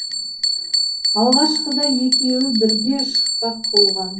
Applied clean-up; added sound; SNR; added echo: none; Bell; -1 dB; reverberation time 0.3 s.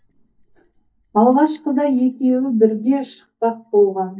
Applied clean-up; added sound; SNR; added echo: neural mask model DeepFilterNet 3.